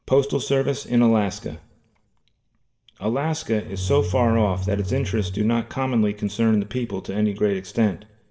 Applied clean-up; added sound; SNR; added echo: none; Bowed string instrument; 4 dB; reverberation time 0.5 s.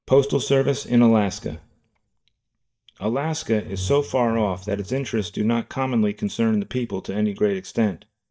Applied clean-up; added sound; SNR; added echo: neural mask model DeepFilterNet 3.